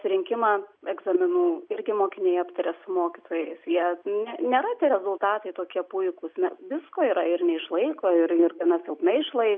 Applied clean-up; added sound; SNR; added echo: none; none; none; none.